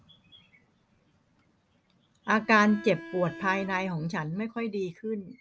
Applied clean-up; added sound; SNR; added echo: none; Bowed string instrument; 14 dB; none.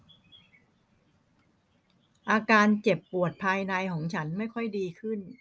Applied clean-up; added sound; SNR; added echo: none; none; none; none.